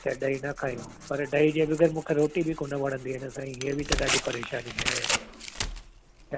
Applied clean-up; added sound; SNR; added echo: none; Tearing; 6 dB; none.